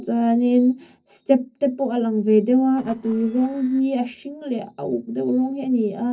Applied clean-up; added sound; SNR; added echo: neural separator model SepFormer DNS4.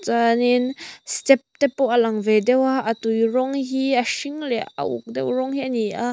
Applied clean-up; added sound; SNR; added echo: none; none; none; none.